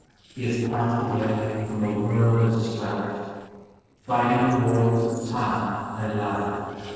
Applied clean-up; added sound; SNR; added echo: neural separator model SepFormer DNS4.